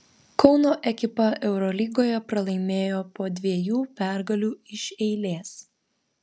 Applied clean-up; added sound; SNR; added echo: none; none; none; none.